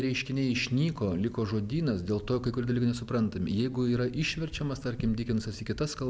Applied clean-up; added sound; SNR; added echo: none; none; none; none.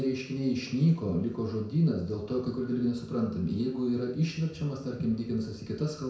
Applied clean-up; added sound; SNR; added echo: none; none; none; reverberation time 0.6 s.